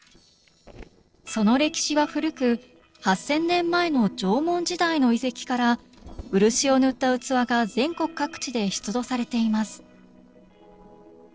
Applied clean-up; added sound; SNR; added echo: neural separator model SepFormer DNS4.